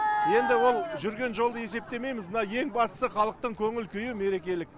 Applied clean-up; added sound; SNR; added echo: none; none; none; none.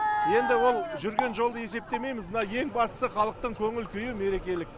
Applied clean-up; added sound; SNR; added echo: none; Water tap, faucet; 12 dB; none.